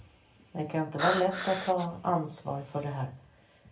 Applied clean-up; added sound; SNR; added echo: none; Breathing; 3 dB; reverberation time 0.3 s.